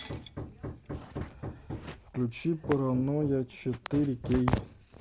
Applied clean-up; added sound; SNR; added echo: none; Hammer + Shatter; 11 dB; none.